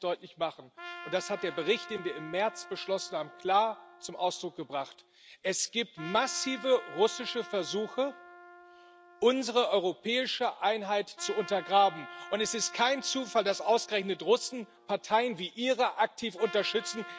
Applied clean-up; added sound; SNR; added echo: none; Trumpet; 17 dB; none.